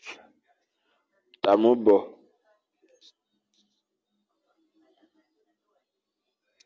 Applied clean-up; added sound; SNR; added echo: none; none; none; none.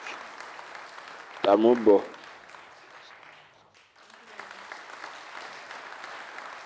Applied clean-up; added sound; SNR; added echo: none; Applause; 14 dB; none.